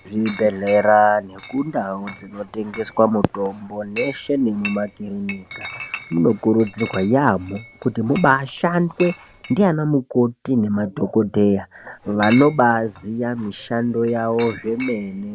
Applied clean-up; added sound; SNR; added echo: none; Chatter / Chink, clink; 18 dB; none.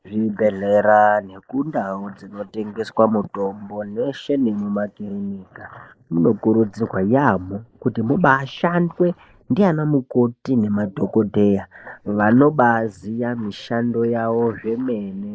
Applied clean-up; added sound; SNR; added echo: neural mask model Resemble Enhance denoiser.